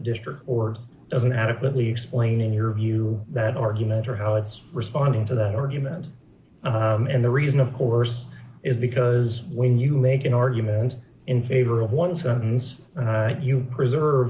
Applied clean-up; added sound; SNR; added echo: none; none; none; none.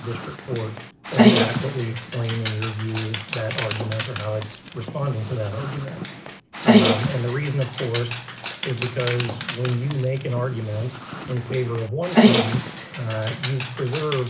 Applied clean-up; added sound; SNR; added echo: none; Dog; -2 dB; none.